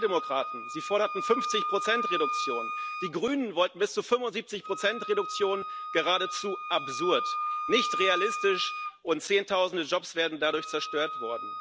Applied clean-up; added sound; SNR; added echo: none; Wind instrument, woodwind instrument; 5 dB; none.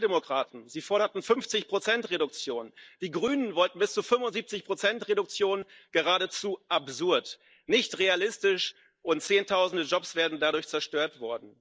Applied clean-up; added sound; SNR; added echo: neural mask model Resemble Enhance denoiser.